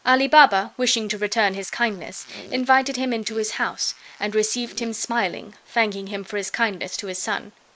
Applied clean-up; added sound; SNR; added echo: neural mask model Resemble Enhance denoiser.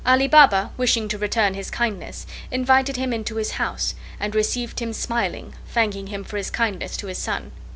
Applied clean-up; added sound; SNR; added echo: none; none; none; none.